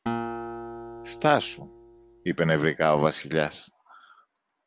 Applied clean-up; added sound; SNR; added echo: none; Acoustic guitar; 10 dB; none.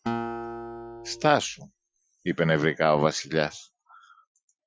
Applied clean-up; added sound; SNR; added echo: classical method Wiener filter.